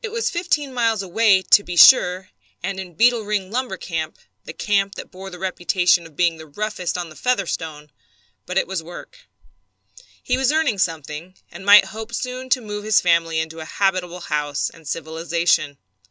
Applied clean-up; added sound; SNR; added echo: none; none; none; none.